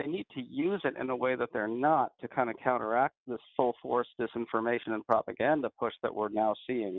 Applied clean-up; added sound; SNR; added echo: none; none; none; none.